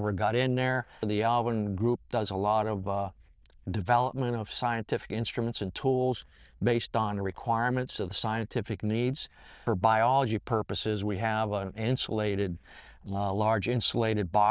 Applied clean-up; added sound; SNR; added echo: neural diffusion model UNIVERSE++.